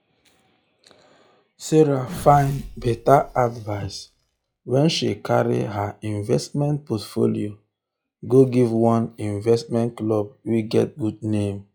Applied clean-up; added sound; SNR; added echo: classical method log-MMSE.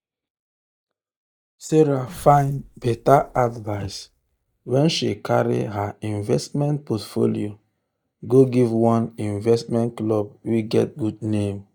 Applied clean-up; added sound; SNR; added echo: neural mask model DeepFilterNet 3.